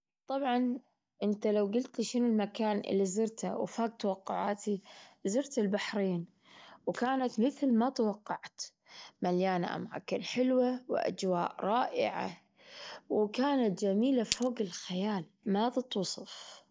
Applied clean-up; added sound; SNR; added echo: none; Glass; 5 dB; none.